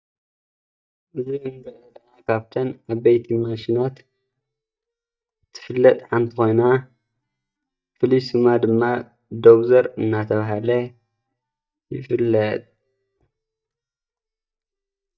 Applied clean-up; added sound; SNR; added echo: neural mask model DeepFilterNet 3.